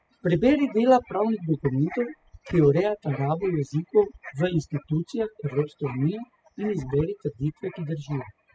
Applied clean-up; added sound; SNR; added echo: classical method spectral subtraction.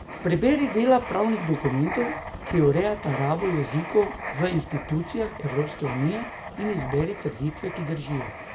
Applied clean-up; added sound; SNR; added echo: none; Writing; 10 dB; none.